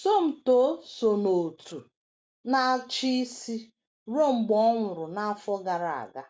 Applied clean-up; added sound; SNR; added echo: none; none; none; none.